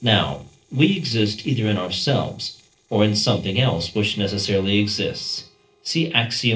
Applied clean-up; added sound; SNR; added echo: neural separator model SepFormer DNS4.